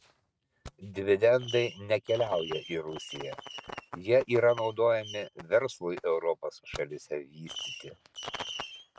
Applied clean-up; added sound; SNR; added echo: neural mask model RNNoise.